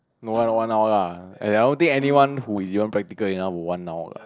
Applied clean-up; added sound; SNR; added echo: neural separator model SepFormer DNS4.